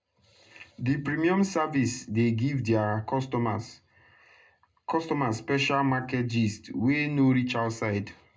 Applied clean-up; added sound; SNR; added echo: none; none; none; reverberation time 0.2 s.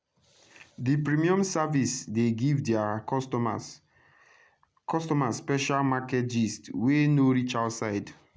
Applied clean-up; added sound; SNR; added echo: none; none; none; none.